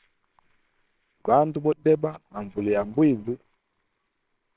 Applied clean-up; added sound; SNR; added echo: neural separator model SepFormer WHAMR!.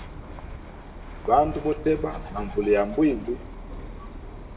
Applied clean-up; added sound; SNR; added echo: none; Bird; 10 dB; reverberation time 0.6 s.